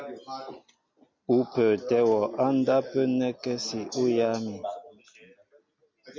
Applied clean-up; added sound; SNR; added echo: none; none; none; none.